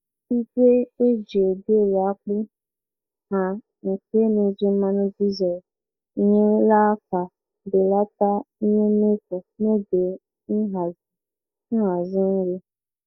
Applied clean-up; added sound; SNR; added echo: neural mask model Resemble Enhance denoiser.